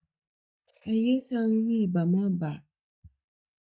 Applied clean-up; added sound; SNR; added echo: neural mask model DeepFilterNet 3.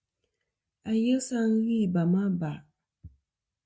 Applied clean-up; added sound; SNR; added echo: none; none; none; none.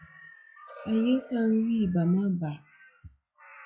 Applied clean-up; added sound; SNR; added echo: classical method log-MMSE.